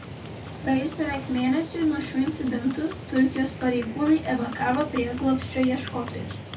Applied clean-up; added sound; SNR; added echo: none; Livestock, farm animals, working animals; 11 dB; reverberation time 0.3 s.